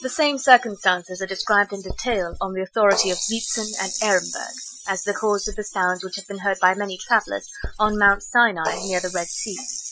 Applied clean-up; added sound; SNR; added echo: classical method Wiener filter.